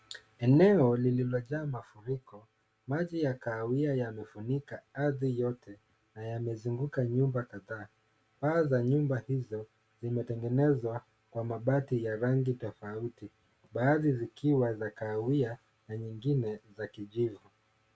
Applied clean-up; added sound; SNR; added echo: none; none; none; none.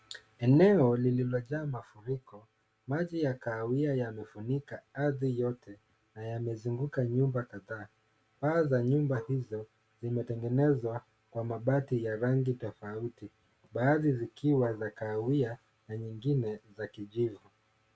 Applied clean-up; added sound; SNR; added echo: none; Marimba, xylophone; 19 dB; none.